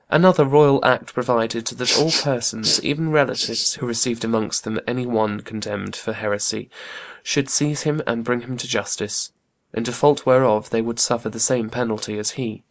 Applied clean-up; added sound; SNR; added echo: neural mask model Resemble Enhance denoiser.